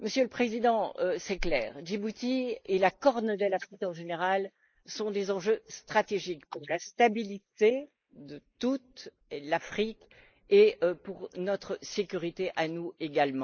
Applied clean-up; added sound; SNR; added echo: neural mask model Resemble Enhance denoiser.